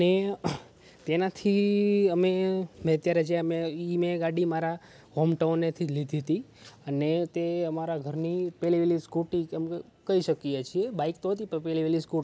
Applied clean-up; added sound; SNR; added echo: none; none; none; none.